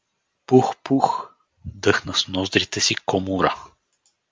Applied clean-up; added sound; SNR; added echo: none; none; none; none.